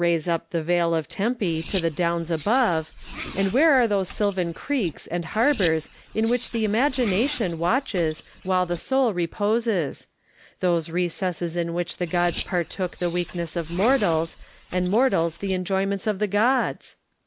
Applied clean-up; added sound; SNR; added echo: none; Car; 15 dB; none.